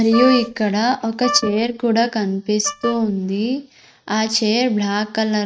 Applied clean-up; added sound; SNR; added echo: neural mask model RNNoise.